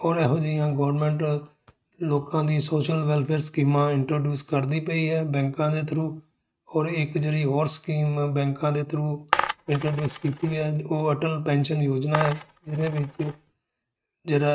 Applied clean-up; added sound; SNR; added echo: neural mask model RNNoise.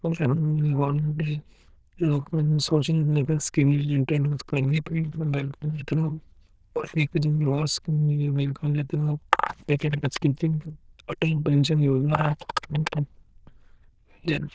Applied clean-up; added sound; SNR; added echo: neural diffusion model UNIVERSE++.